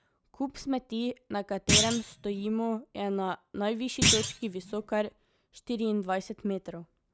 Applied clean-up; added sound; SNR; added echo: none; Thump, thud; -2 dB; none.